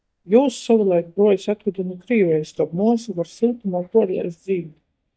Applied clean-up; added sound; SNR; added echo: neural mask model DeepFilterNet 3.